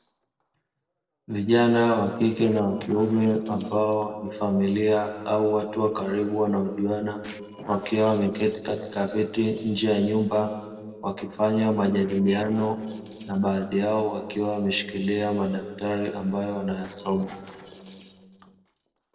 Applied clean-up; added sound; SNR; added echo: neural separator model SepFormer DNS4.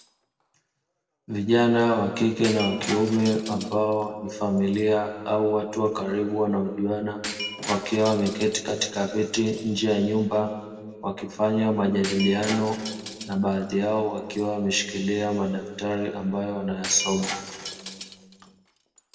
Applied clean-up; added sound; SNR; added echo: none; Shatter; 14 dB; reverberation time 2.0 s.